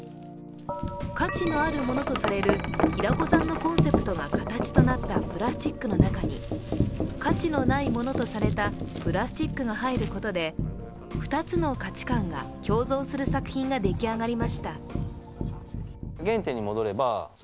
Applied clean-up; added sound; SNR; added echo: none; Wind chime; 0 dB; none.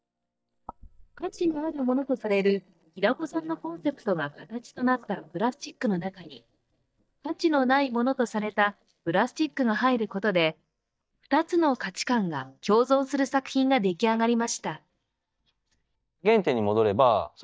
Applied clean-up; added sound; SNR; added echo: neural mask model DeepFilterNet 3.